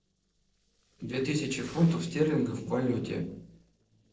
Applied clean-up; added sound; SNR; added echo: neural separator model SepFormer DNS4.